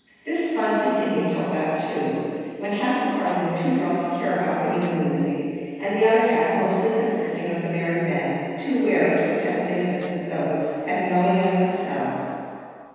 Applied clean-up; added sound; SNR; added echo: none; Tambourine; 15 dB; reverberation time 2.1 s.